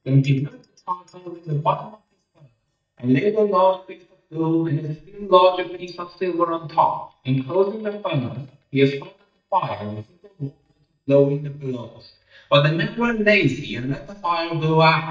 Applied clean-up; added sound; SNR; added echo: neural mask model DeepFilterNet 3.